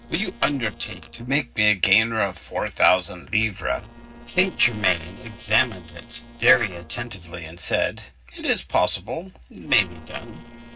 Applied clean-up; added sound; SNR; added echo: neural separator model SepFormer DNS4.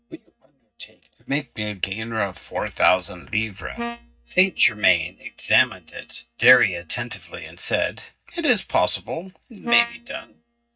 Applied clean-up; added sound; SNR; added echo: neural mask model DeepFilterNet 3.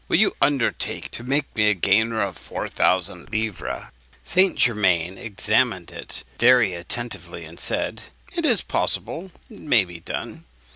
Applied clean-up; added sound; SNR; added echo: none; none; none; none.